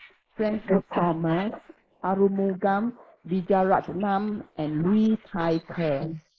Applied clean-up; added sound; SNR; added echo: neural mask model Resemble Enhance denoiser.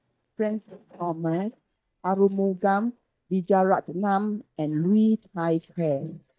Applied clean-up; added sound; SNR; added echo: neural mask model DeepFilterNet 3.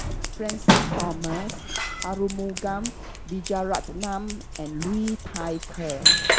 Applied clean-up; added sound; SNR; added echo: none; Scissors; -4 dB; none.